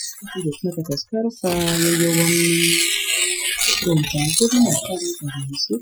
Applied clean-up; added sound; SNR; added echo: classical method Wiener filter.